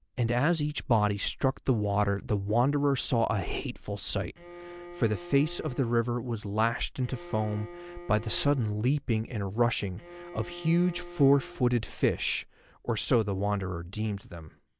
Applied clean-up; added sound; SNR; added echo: none; Bowed string instrument; 17 dB; none.